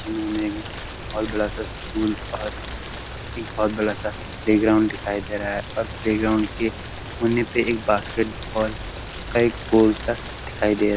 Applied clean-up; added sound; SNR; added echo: none; Rain; 10 dB; none.